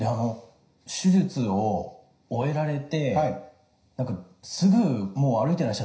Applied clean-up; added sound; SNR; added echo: none; none; none; reverberation time 0.5 s.